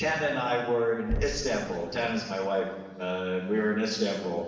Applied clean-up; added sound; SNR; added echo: none; Knock; 10 dB; reverberation time 1.0 s.